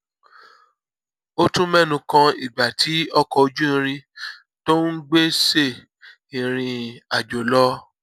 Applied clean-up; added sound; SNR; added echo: none; none; none; none.